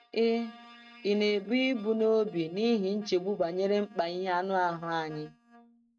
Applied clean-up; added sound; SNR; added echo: neural mask model RNNoise.